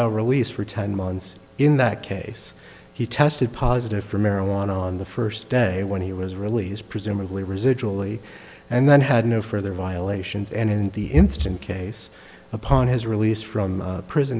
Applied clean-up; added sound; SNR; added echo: none; none; none; none.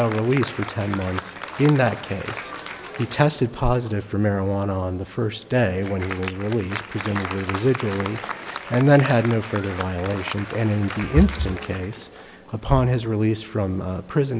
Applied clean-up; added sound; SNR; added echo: none; Applause; 13 dB; none.